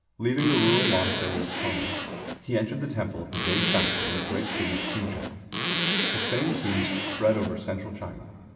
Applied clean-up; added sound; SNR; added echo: none; Zipper (clothing); -2 dB; reverberation time 2.2 s.